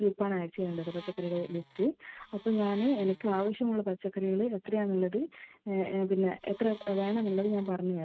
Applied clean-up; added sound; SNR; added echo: neural mask model RNNoise.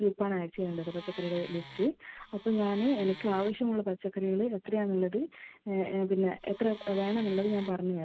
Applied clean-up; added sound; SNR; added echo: none; Wood; 17 dB; none.